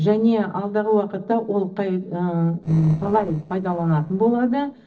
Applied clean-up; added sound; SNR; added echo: neural separator model SepFormer DNS4.